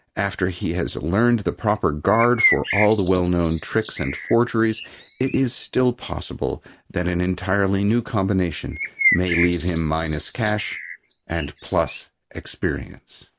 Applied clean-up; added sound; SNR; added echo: none; Bird; 5 dB; none.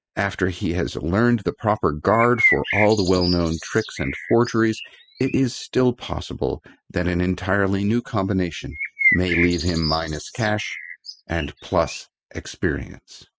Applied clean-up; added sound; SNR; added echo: classical method spectral subtraction.